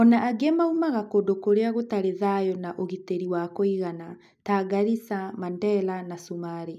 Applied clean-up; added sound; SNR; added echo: none; none; none; none.